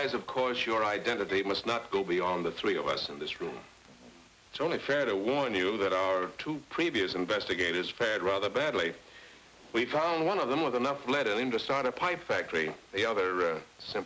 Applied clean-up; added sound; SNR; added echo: none; none; none; none.